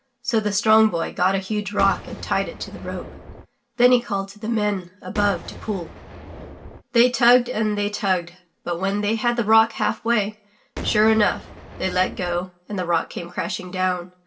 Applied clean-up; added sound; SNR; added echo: none; Boom; 13 dB; reverberation time 0.2 s.